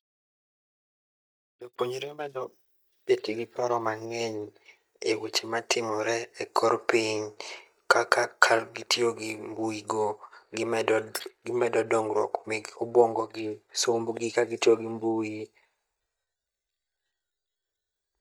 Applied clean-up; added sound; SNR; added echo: neural mask model DeepFilterNet 3.